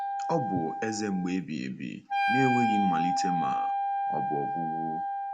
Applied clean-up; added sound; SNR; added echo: none; Wind instrument, woodwind instrument; -2 dB; none.